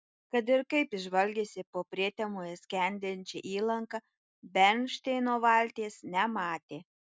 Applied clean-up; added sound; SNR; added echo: none; none; none; none.